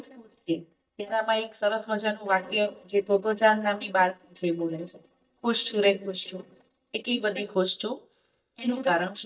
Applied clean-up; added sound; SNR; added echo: neural mask model DeepFilterNet 3.